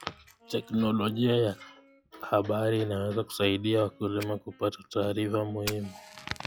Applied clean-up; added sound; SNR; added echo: classical method log-MMSE.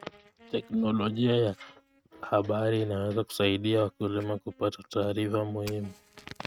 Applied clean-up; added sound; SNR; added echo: neural mask model RNNoise.